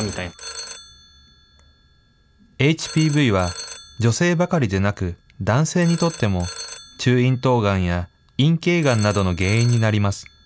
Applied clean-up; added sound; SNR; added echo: none; Telephone; 15 dB; none.